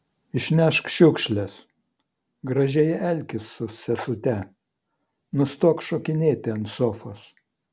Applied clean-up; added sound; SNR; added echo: none; none; none; none.